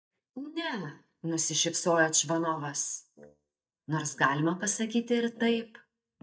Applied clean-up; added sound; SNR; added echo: neural mask model DeepFilterNet 3.